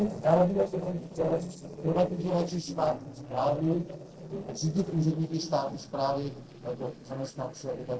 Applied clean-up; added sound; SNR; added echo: neural separator model SepFormer DNS4.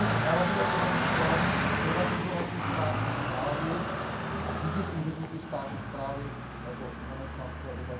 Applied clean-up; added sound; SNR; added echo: none; Traffic noise, roadway noise; -4 dB; reverberation time 0.5 s.